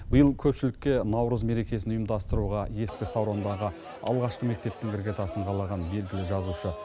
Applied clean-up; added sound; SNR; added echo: none; none; none; none.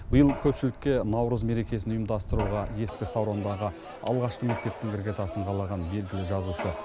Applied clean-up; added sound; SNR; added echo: none; Mechanisms; 15 dB; none.